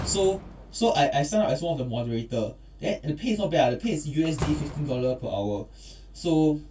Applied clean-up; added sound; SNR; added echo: none; Slam; 15 dB; reverberation time 0.1 s.